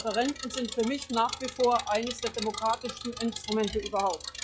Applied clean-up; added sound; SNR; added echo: classical method log-MMSE.